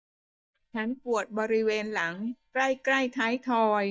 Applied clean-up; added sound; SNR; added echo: neural mask model DeepFilterNet 3.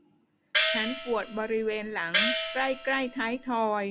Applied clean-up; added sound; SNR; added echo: none; Gong; 0 dB; none.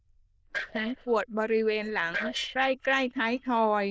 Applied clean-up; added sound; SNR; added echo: neural diffusion model UNIVERSE++.